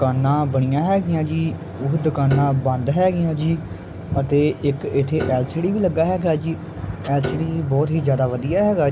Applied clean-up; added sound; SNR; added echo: none; Drum + Piano; 11 dB; none.